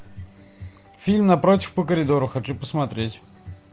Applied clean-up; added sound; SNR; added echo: none; none; none; none.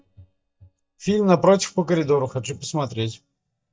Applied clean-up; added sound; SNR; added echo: neural mask model DeepFilterNet 3.